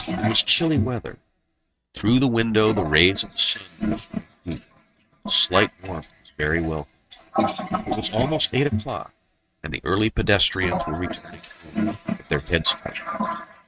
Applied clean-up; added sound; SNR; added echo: neural mask model RNNoise.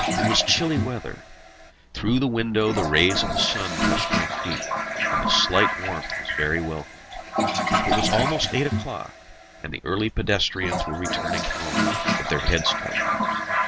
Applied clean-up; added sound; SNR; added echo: none; Toilet flush; 0 dB; none.